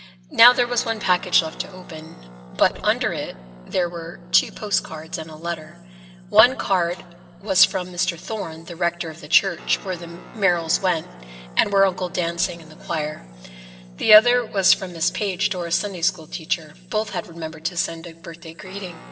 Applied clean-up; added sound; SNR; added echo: none; Guitar; 19 dB; reverberation time 2.9 s.